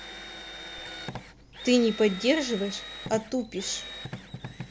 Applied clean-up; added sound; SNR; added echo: none; Drill; 11 dB; none.